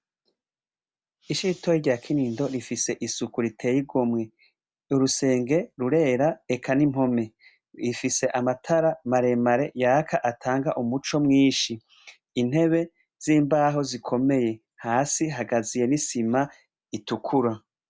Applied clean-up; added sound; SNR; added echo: none; none; none; none.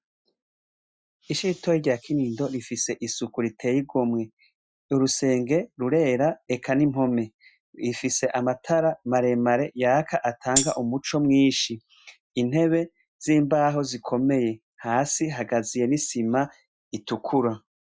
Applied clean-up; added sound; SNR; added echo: classical method Wiener filter.